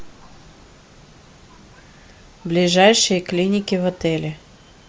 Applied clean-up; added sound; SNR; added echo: none; none; none; none.